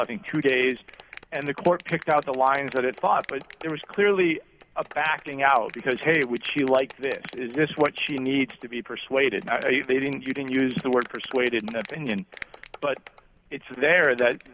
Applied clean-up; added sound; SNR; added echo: none; Clapping; 15 dB; none.